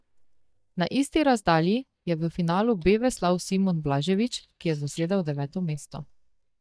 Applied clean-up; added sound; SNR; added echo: neural mask model DeepFilterNet 3.